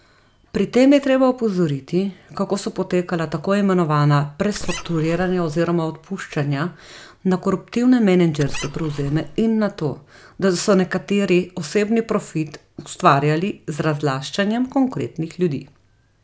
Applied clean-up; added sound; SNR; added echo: none; Squeak; 10 dB; none.